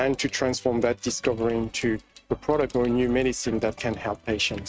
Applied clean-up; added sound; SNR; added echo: neural mask model RNNoise.